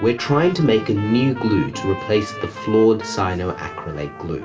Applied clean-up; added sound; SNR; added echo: none; Trumpet; 14 dB; reverberation time 2.7 s.